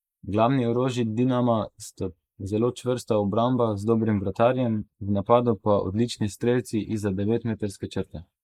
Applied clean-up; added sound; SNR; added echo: neural mask model Resemble Enhance denoiser.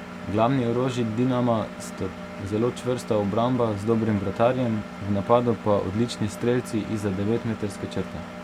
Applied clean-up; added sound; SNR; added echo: none; Engine; 12 dB; none.